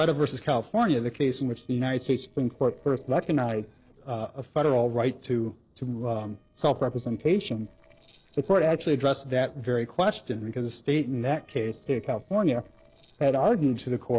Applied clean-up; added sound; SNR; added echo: neural separator model SepFormer DNS4.